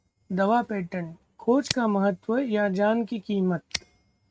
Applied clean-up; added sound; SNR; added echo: neural mask model RNNoise.